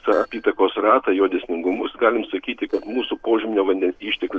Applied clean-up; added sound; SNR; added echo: neural separator model SepFormer DNS4.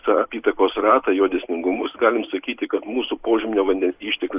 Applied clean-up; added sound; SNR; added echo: neural mask model Resemble Enhance denoiser.